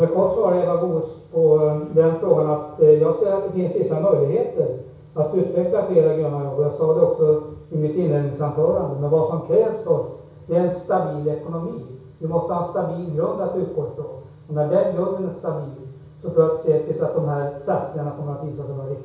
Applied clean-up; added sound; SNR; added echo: none; none; none; reverberation time 0.6 s.